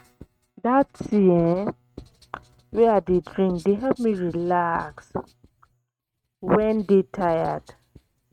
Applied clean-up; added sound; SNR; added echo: neural mask model RNNoise.